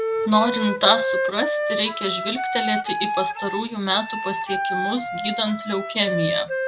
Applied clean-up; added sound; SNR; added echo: none; Wind instrument, woodwind instrument; 3 dB; none.